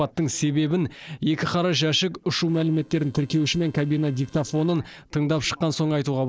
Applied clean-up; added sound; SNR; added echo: neural separator model SepFormer DNS4.